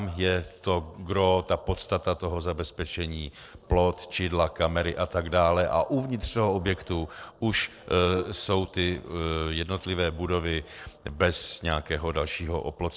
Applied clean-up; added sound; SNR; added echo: neural separator model SepFormer DNS4.